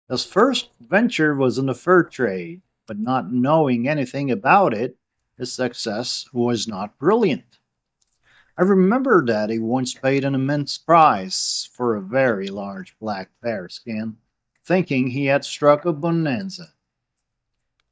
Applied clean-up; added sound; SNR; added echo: neural mask model DeepFilterNet 3.